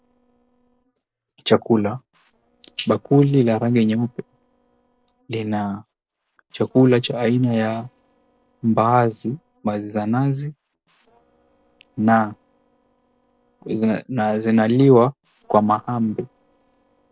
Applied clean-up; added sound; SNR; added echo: neural separator model SepFormer DNS4.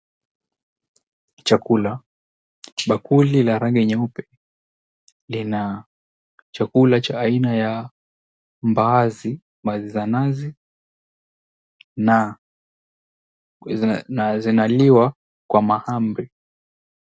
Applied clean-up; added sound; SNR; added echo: none; none; none; none.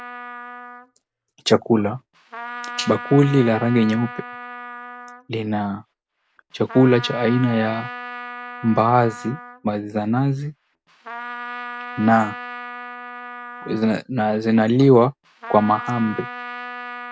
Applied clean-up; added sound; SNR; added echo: none; Trumpet; 13 dB; none.